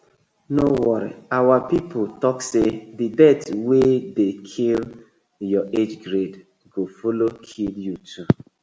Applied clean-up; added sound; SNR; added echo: none; none; none; none.